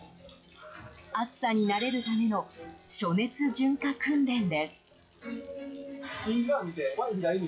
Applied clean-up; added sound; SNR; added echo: classical method log-MMSE.